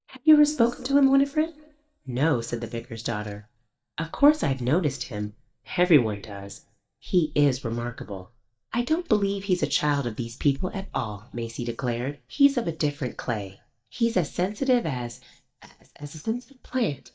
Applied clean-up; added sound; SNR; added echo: neural mask model DeepFilterNet 3.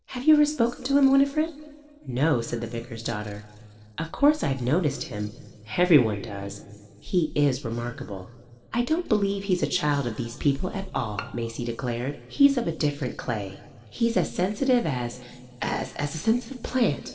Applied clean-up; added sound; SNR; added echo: neural separator model SepFormer DNS4.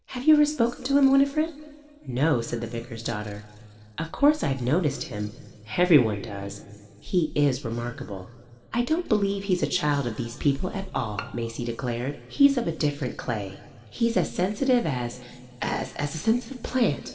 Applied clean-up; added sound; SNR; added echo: none; Bowed string instrument; 18 dB; reverberation time 2.2 s.